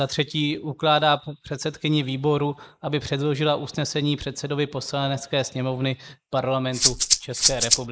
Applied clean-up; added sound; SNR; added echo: neural mask model Resemble Enhance denoiser.